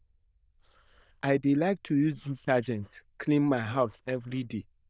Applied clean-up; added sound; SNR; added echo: neural diffusion model UNIVERSE++.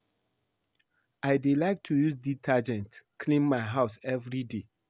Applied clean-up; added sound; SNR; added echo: none; none; none; none.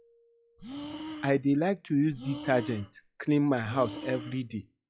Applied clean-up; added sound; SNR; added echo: classical method log-MMSE.